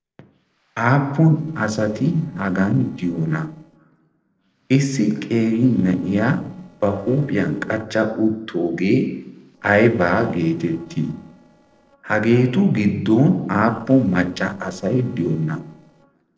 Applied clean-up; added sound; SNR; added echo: neural separator model SepFormer DNS4.